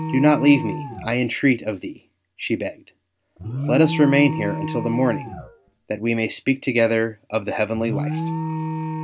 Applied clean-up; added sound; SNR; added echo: none; Alarm; 7 dB; none.